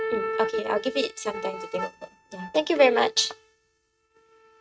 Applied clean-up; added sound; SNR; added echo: neural mask model RNNoise.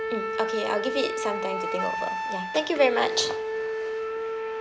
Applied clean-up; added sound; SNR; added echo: none; Wind instrument, woodwind instrument; 1 dB; none.